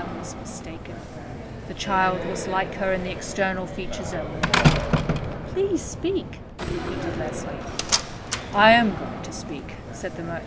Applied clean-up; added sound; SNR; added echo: none; Slam; 1 dB; none.